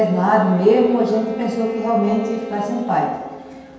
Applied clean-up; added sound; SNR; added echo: none; Wind instrument, woodwind instrument; 17 dB; reverberation time 1.2 s.